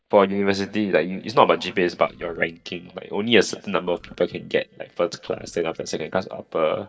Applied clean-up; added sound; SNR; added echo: neural mask model DeepFilterNet 3.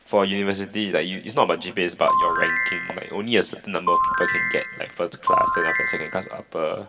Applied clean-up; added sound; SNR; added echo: none; Ringtone / Chime; -2 dB; reverberation time 2.7 s.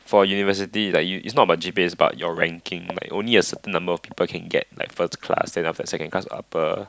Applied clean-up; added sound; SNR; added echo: none; none; none; none.